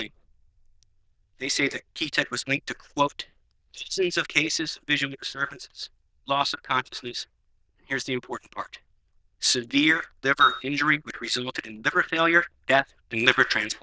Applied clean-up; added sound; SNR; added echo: neural diffusion model UNIVERSE++.